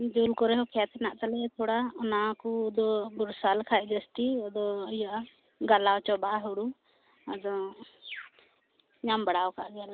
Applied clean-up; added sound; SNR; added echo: none; none; none; none.